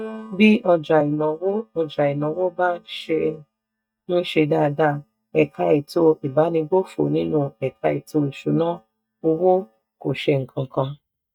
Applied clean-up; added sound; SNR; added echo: neural mask model DeepFilterNet 3.